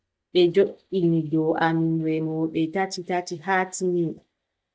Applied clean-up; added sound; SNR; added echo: neural mask model DeepFilterNet 3.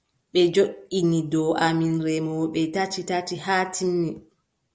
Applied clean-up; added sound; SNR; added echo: none; none; none; none.